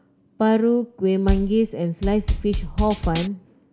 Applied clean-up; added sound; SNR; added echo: none; Bass drum / Snare drum / Drum kit; 3 dB; none.